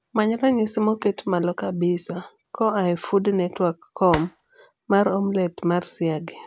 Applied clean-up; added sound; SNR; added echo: none; Clapping; 5 dB; none.